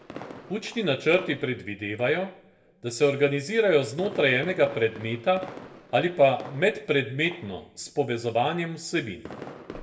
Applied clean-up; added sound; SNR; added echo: none; Fireworks; 19 dB; reverberation time 0.5 s.